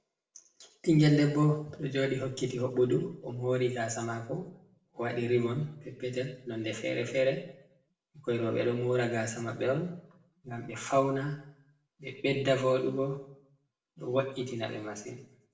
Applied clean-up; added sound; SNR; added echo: none; none; none; reverberation time 0.6 s.